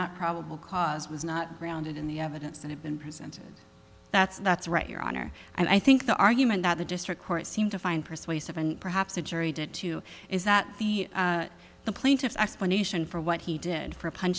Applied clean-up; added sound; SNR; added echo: none; none; none; none.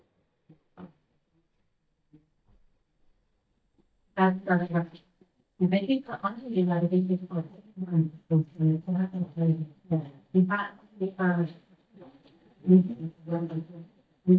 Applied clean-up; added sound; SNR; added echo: neural mask model DeepFilterNet 3.